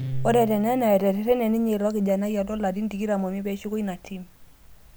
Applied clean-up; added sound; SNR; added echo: none; Guitar; 16 dB; none.